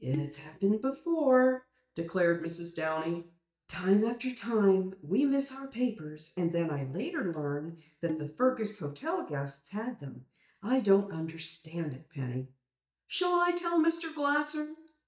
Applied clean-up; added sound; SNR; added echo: neural mask model DeepFilterNet 3.